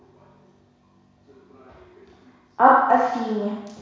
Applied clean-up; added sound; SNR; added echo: none; none; none; reverberation time 1.1 s.